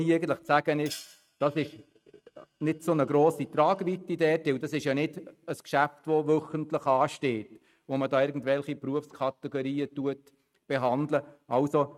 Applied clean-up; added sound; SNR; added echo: neural mask model RNNoise.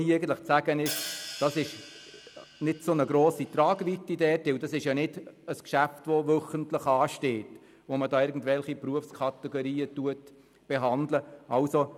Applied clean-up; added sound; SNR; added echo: none; Hi-hat; 13 dB; none.